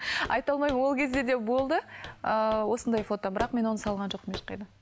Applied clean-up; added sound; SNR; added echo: none; Walk, footsteps; 16 dB; none.